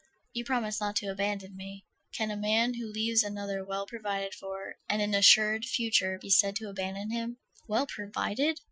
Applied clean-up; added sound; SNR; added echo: classical method Wiener filter.